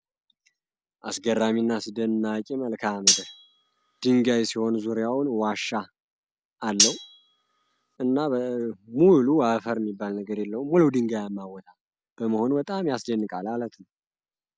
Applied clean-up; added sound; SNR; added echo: none; Cutlery, silverware; 1 dB; none.